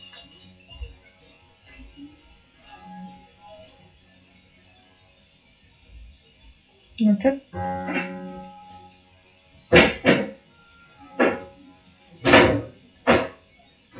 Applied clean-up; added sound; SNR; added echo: classical method WPE with log-MMSE.